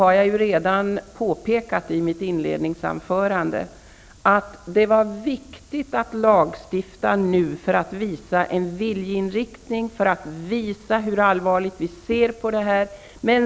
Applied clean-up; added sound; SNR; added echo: none; none; none; none.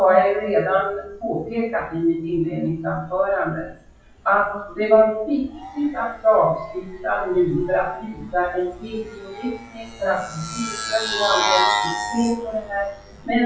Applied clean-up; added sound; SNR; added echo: classical method WPE with log-MMSE.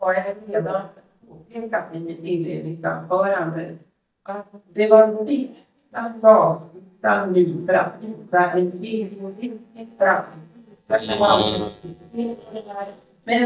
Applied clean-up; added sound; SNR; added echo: neural mask model DeepFilterNet 3.